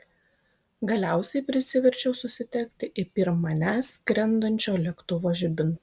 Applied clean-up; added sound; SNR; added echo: none; none; none; none.